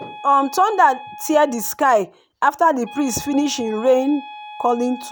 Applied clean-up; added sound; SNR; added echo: none; Wind instrument, woodwind instrument; 18 dB; none.